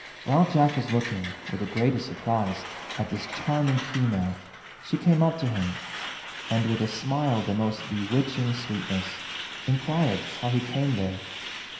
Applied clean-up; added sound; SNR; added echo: none; Truck; 11 dB; reverberation time 0.9 s.